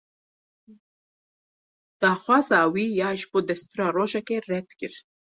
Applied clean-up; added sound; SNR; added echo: none; none; none; none.